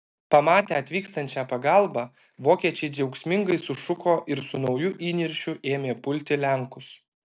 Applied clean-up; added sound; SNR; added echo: none; none; none; none.